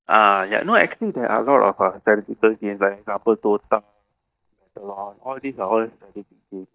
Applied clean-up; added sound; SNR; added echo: neural mask model DeepFilterNet 3.